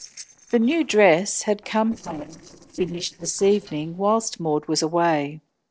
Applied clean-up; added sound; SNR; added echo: neural separator model SepFormer DNS4.